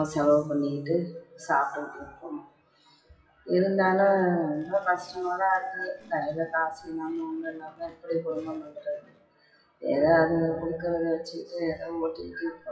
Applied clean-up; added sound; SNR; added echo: classical method WPE with log-MMSE.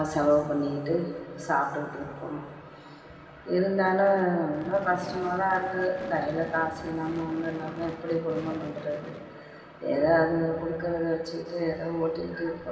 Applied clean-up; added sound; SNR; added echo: none; Gunshot, gunfire / Fireworks; 17 dB; reverberation time 2.4 s.